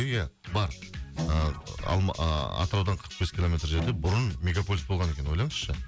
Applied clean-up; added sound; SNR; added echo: none; Bowed string instrument; 11 dB; none.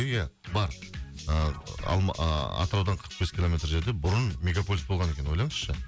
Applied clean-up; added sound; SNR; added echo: none; none; none; none.